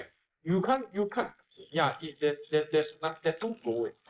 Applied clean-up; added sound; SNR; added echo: neural mask model Resemble Enhance denoiser.